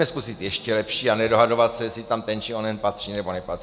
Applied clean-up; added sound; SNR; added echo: none; none; none; none.